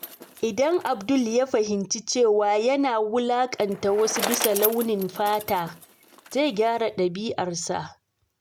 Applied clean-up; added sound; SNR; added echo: none; Bicycle; 12 dB; none.